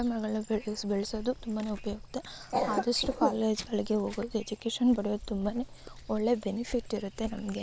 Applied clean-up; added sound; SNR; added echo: none; none; none; none.